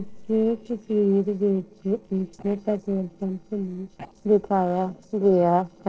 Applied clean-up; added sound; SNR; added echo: neural separator model SepFormer DNS4.